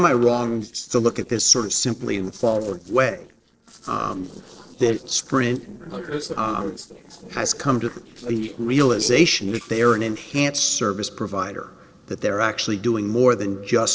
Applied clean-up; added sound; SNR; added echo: neural separator model SepFormer DNS4.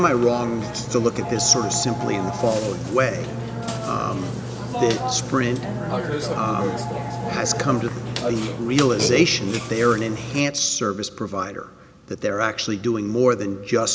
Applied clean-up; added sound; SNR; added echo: none; Burping, eructation; 6 dB; none.